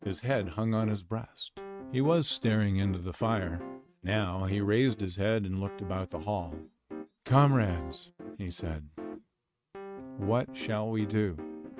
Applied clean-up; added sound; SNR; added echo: neural mask model RNNoise.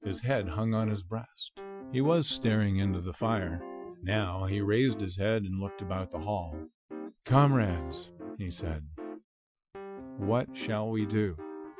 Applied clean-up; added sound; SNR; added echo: classical method Wiener filter.